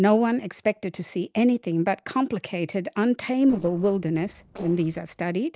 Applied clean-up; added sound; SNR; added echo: neural separator model SepFormer DNS4.